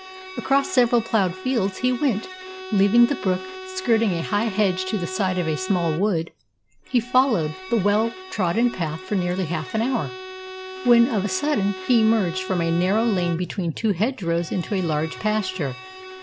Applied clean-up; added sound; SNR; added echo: none; Bowed string instrument; 13 dB; none.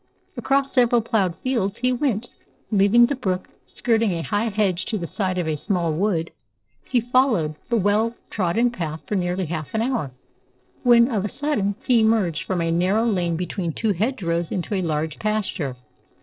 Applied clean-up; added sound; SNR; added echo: neural separator model SepFormer DNS4.